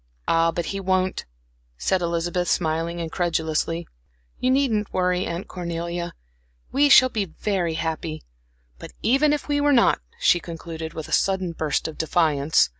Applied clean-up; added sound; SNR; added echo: none; none; none; none.